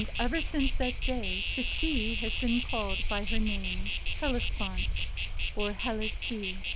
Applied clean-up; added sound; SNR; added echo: none; Insect; -5 dB; none.